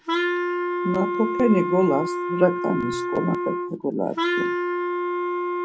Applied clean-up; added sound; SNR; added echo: none; Wind instrument, woodwind instrument; 0 dB; none.